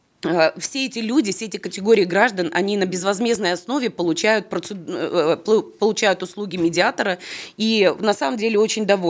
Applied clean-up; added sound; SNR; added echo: none; none; none; none.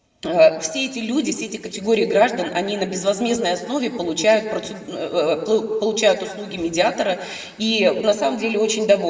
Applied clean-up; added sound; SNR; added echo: none; none; none; reverberation time 2.4 s.